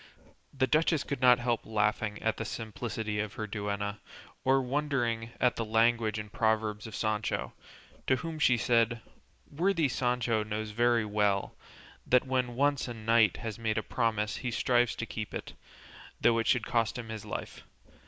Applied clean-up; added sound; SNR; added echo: neural mask model Resemble Enhance denoiser.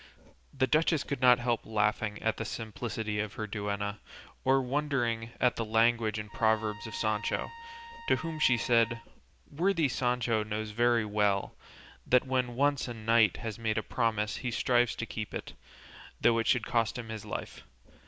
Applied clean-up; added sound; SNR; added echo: none; Trumpet; 16 dB; none.